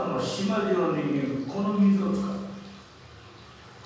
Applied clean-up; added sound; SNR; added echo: none; none; none; reverberation time 1.3 s.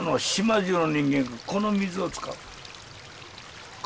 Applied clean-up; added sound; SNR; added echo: none; none; none; none.